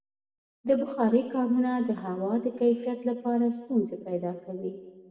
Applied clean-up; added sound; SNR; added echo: none; none; none; reverberation time 1.6 s.